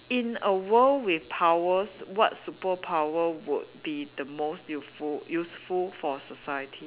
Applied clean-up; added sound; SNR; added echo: none; none; none; none.